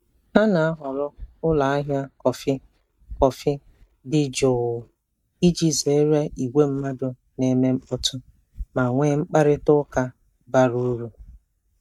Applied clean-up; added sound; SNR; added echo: neural mask model DeepFilterNet 3.